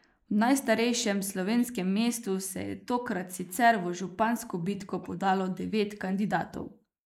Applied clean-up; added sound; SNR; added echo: neural mask model Resemble Enhance denoiser.